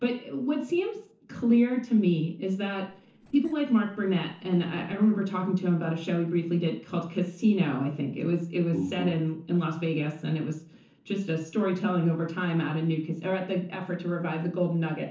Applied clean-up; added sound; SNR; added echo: neural separator model SepFormer DNS4.